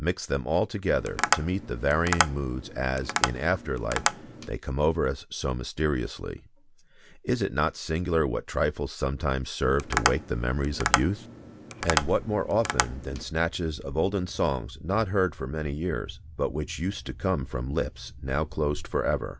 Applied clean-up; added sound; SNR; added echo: none; Tap; 3 dB; none.